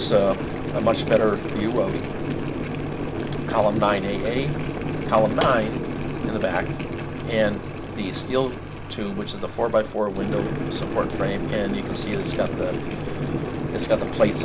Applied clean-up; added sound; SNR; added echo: none; Boiling; 2 dB; none.